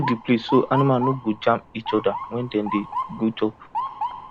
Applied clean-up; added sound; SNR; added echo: none; Motor vehicle (road) / Siren; 7 dB; none.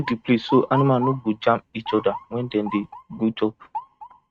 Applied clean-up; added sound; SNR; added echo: neural mask model RNNoise.